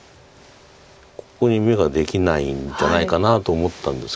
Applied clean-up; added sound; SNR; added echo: none; none; none; none.